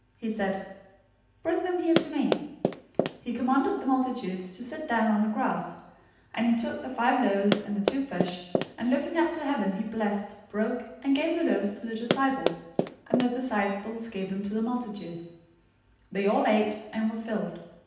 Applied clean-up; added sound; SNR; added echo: none; Run; 1 dB; reverberation time 0.9 s.